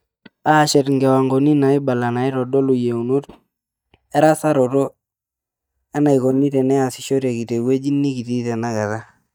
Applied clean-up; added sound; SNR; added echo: neural mask model DeepFilterNet 3.